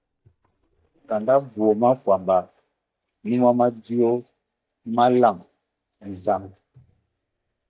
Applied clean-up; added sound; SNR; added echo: neural mask model DeepFilterNet 3.